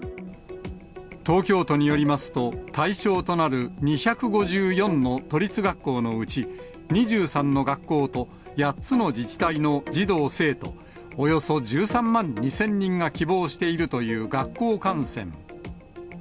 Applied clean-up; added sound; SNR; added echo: none; none; none; none.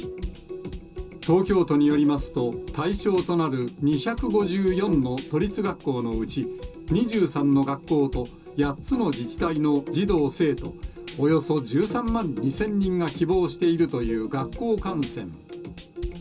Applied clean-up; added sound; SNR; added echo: none; Drum / Drum kit; 15 dB; reverberation time 0.2 s.